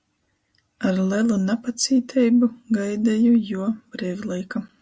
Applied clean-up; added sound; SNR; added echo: none; none; none; none.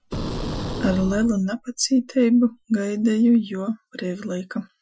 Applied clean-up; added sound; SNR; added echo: classical method Wiener filter.